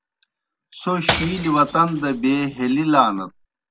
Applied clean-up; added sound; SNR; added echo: none; Shatter / Crushing; 5 dB; none.